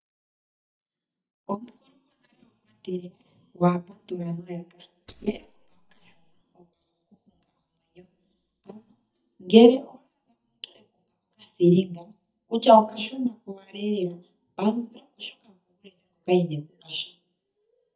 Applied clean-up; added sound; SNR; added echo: neural mask model DeepFilterNet 3.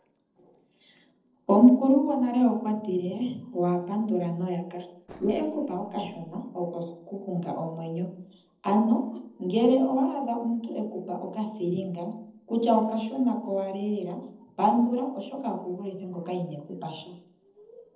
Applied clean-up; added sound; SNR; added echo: neural separator model SepFormer DNS4.